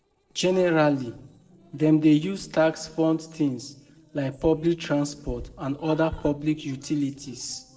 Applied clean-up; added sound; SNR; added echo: neural separator model SepFormer DNS4.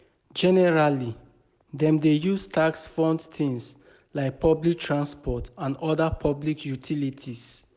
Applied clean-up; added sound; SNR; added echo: none; none; none; none.